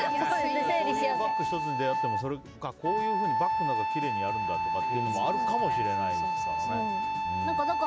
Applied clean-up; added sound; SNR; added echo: none; Wind instrument, woodwind instrument; -4 dB; none.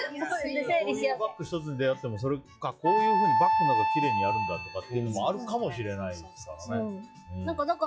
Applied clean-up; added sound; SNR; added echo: classical method log-MMSE.